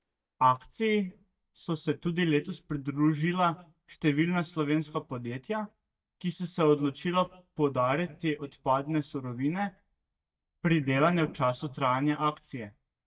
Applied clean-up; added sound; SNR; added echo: neural mask model DeepFilterNet 3.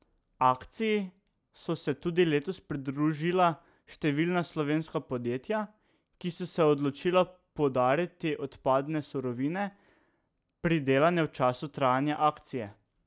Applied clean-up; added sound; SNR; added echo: none; none; none; none.